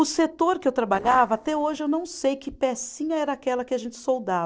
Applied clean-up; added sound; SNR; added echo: neural separator model SepFormer DNS4.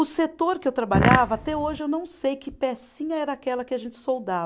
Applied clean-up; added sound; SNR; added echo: none; Fart; -3 dB; none.